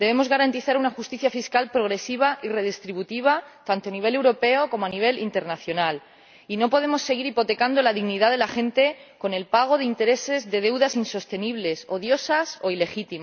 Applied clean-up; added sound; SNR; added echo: none; none; none; none.